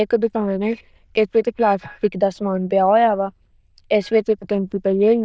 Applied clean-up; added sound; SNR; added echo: neural diffusion model UNIVERSE++.